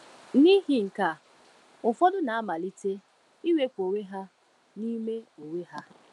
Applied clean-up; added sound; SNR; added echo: none; none; none; none.